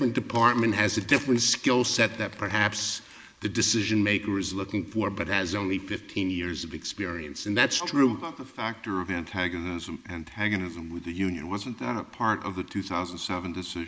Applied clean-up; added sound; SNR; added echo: neural mask model Resemble Enhance denoiser.